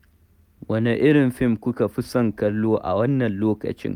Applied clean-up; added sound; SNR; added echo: none; none; none; none.